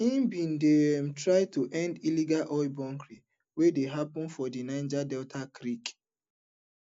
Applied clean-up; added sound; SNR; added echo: none; none; none; none.